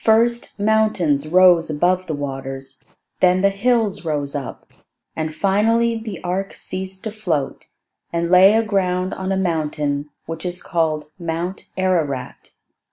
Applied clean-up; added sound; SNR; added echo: neural mask model Resemble Enhance denoiser.